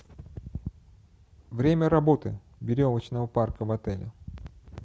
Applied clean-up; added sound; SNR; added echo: none; none; none; none.